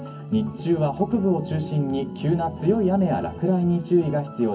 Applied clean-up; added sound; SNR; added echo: none; none; none; reverberation time 0.3 s.